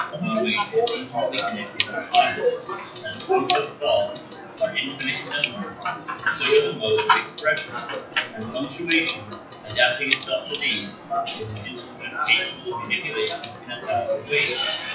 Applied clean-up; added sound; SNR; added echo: classical method WPE with log-MMSE.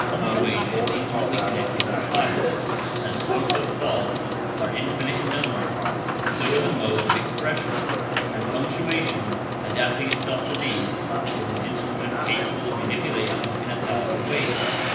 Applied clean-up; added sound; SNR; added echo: none; Sink (filling or washing) / Water tap, faucet / Water; -4 dB; reverberation time 0.9 s.